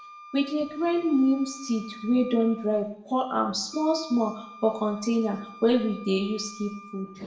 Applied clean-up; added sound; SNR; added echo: none; Wind instrument, woodwind instrument; 20 dB; reverberation time 0.6 s.